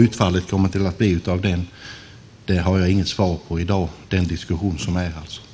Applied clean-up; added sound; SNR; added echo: none; none; none; none.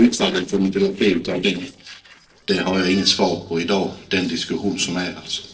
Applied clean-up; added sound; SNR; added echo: neural separator model SepFormer DNS4.